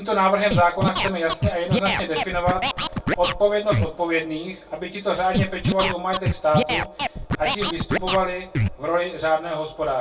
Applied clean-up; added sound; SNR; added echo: none; Scratching (performance technique); 1 dB; reverberation time 0.2 s.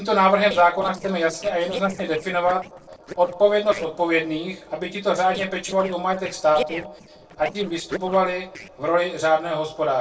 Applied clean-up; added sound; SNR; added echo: neural separator model SepFormer DNS4.